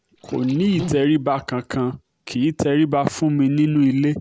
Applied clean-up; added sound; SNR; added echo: none; Liquid; 12 dB; none.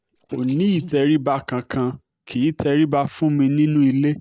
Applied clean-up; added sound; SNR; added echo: neural mask model DeepFilterNet 3.